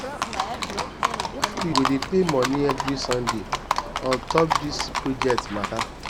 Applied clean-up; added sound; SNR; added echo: none; Livestock, farm animals, working animals; 1 dB; none.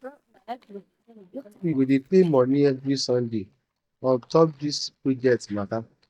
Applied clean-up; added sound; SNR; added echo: neural mask model DeepFilterNet 3.